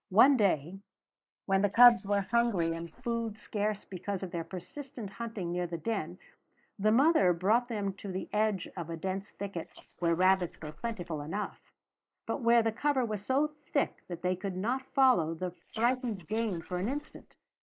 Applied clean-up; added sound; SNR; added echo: neural mask model Resemble Enhance denoiser.